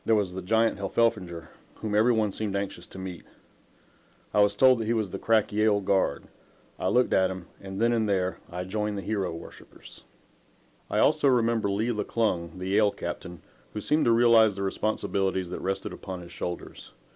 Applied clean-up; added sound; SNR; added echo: none; none; none; none.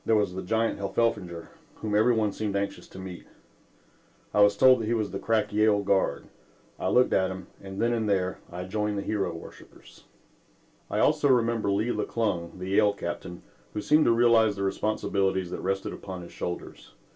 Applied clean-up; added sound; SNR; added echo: none; none; none; reverberation time 0.2 s.